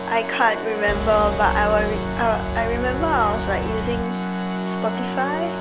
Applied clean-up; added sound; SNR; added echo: none; Organ + Engine; 3 dB; none.